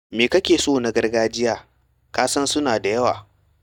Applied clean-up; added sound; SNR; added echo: neural mask model DeepFilterNet 3.